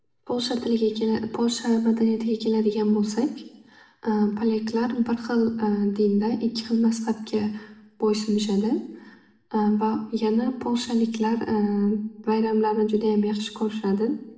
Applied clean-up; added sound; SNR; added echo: none; none; none; reverberation time 0.7 s.